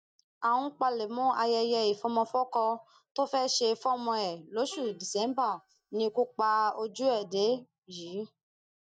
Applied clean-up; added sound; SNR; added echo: neural mask model DeepFilterNet 3.